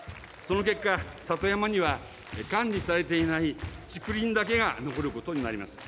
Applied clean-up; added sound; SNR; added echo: none; Applause; 12 dB; none.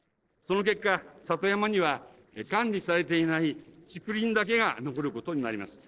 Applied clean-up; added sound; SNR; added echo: neural separator model SepFormer DNS4.